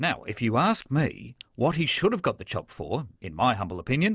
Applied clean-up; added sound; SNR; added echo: neural separator model SepFormer DNS4.